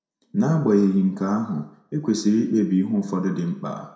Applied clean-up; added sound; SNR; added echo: none; none; none; reverberation time 0.5 s.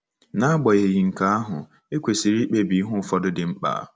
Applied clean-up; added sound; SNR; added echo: none; none; none; none.